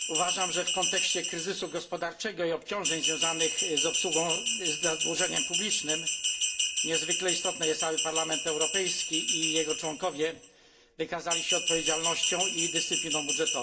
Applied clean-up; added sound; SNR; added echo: none; Bell; -3 dB; reverberation time 0.4 s.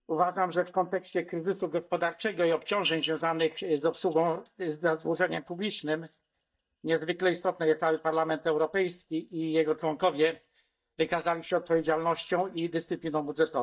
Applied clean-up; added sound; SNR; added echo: neural mask model DeepFilterNet 3.